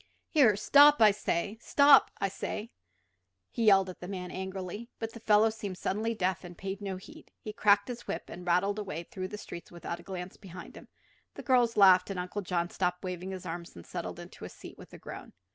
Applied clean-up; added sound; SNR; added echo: none; none; none; none.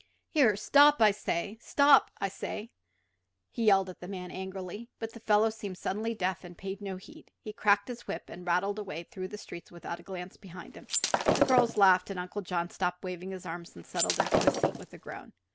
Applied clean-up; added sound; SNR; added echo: none; Shatter; -1 dB; none.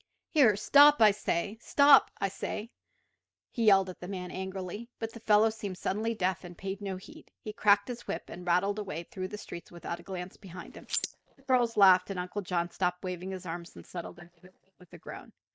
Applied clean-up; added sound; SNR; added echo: neural mask model DeepFilterNet 3.